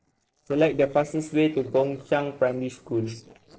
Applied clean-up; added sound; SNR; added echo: neural separator model SepFormer DNS4.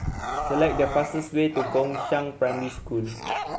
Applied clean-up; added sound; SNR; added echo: none; Bark / Growling; 5 dB; none.